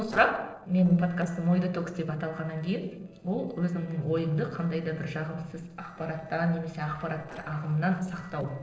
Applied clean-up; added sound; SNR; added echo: neural separator model SepFormer DNS4.